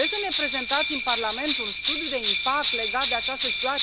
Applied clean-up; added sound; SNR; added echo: none; Bell; -3 dB; none.